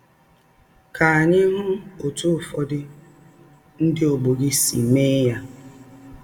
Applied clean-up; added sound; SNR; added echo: none; none; none; reverberation time 1.0 s.